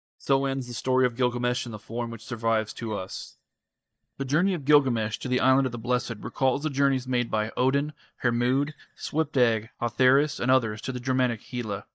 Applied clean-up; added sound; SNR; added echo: neural mask model DeepFilterNet 3.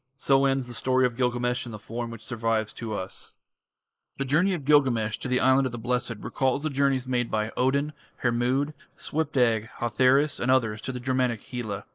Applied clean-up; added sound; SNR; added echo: neural mask model Resemble Enhance denoiser.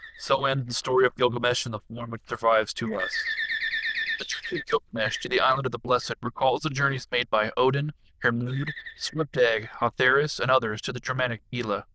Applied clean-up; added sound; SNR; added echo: neural diffusion model UNIVERSE++.